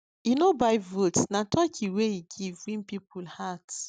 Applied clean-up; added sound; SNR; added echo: none; none; none; none.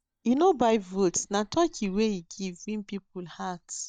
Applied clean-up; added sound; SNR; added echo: neural mask model DeepFilterNet 3.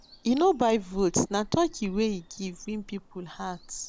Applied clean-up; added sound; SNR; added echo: none; Bird vocalization, bird call, bird song; 19 dB; none.